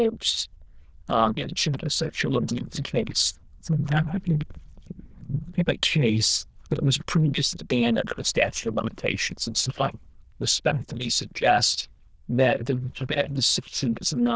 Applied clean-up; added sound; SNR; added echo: neural diffusion model UNIVERSE++.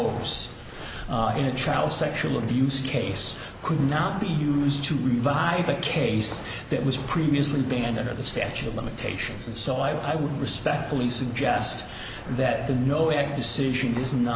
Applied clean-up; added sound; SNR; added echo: none; Walk, footsteps; 16 dB; none.